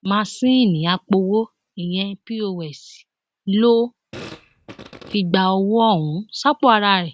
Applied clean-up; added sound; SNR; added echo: none; Fart; 19 dB; none.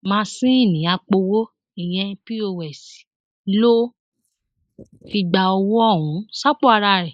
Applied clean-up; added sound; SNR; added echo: neural mask model Resemble Enhance denoiser.